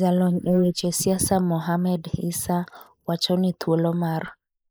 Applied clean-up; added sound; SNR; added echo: neural mask model Resemble Enhance denoiser.